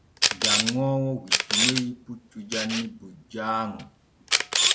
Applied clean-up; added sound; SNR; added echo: none; Camera; -3 dB; none.